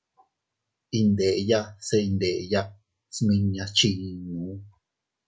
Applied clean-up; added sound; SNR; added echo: none; none; none; none.